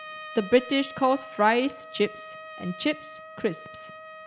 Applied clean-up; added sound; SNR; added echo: none; Trumpet; 15 dB; none.